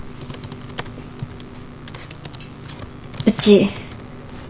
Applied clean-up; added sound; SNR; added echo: none; Computer keyboard; 12 dB; none.